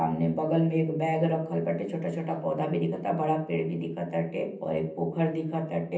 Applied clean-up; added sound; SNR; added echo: none; none; none; reverberation time 0.6 s.